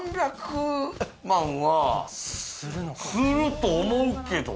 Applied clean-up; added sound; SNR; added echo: none; none; none; none.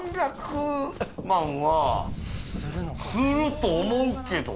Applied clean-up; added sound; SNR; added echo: none; Thunder; 11 dB; none.